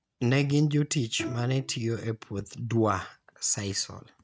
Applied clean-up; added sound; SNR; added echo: neural mask model RNNoise.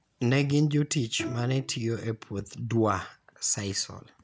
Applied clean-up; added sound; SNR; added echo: none; Bowed string instrument; 16 dB; none.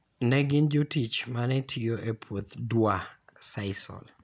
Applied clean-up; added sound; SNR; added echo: none; none; none; none.